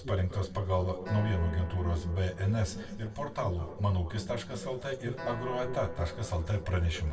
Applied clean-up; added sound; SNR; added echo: none; Acoustic guitar; 18 dB; reverberation time 2.1 s.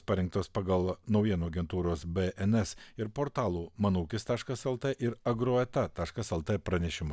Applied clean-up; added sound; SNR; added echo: none; none; none; none.